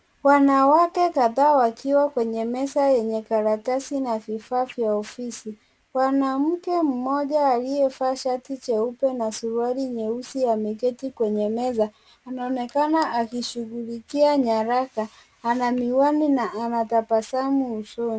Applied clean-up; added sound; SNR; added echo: none; none; none; none.